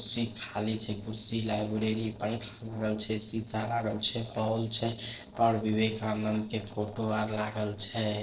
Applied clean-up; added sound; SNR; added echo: neural separator model SepFormer DNS4.